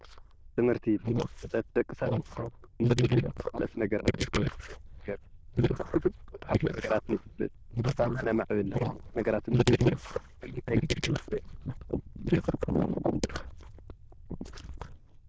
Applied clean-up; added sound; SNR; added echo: neural diffusion model UNIVERSE++.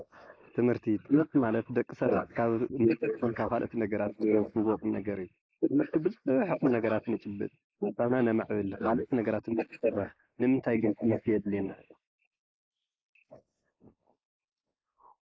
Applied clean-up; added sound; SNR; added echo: neural mask model Resemble Enhance denoiser.